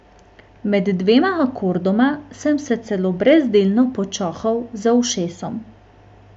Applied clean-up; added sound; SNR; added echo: none; none; none; none.